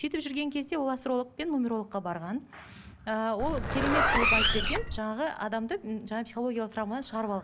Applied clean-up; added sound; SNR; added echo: none; Zipper (clothing); -4 dB; none.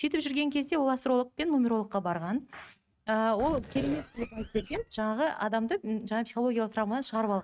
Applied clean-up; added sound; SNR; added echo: neural mask model RNNoise.